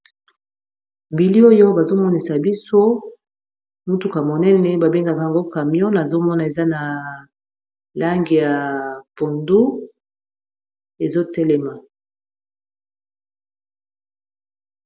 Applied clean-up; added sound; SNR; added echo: none; none; none; none.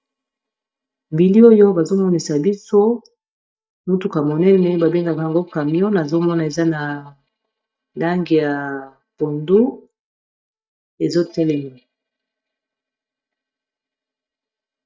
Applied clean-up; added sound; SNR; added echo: neural mask model DeepFilterNet 3.